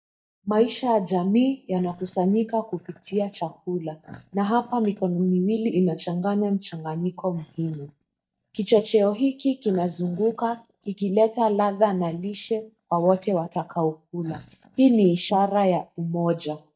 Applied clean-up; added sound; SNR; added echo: neural mask model DeepFilterNet 3.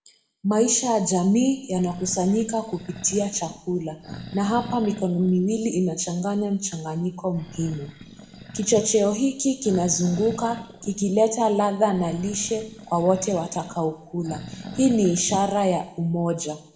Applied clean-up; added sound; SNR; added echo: none; Animal; 16 dB; reverberation time 0.6 s.